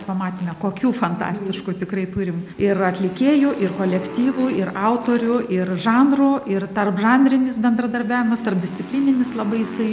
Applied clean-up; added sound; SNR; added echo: none; Motorcycle; 19 dB; none.